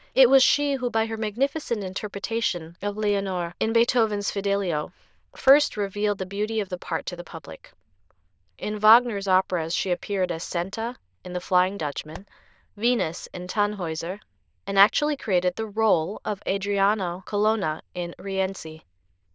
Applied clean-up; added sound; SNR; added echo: neural diffusion model UNIVERSE++.